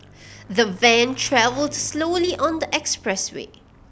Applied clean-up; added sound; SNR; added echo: none; Motorcycle / Engine; 20 dB; none.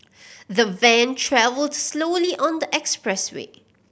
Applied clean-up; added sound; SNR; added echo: none; none; none; none.